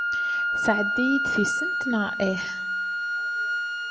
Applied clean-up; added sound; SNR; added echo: none; Wind instrument, woodwind instrument; -3 dB; none.